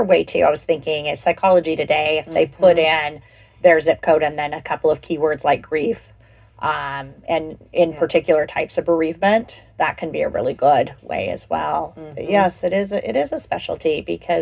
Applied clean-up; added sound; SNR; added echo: none; none; none; reverberation time 0.2 s.